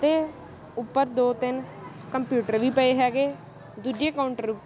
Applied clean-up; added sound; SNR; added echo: none; none; none; none.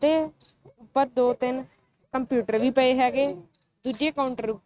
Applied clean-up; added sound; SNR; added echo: neural mask model RNNoise.